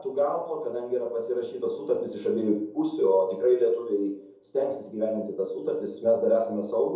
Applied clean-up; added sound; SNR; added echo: none; none; none; reverberation time 2.6 s.